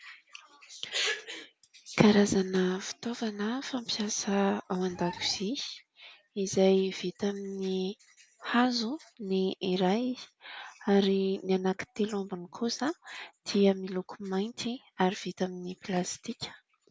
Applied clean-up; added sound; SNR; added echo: none; Bird; 12 dB; none.